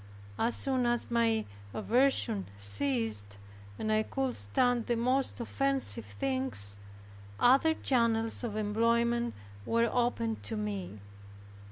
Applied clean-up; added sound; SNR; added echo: none; none; none; none.